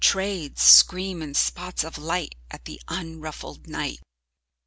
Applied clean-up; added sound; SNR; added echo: none; none; none; none.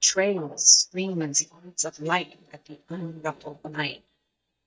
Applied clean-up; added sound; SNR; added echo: neural mask model DeepFilterNet 3.